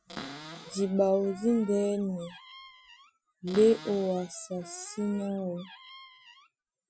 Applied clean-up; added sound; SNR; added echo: classical method Wiener filter.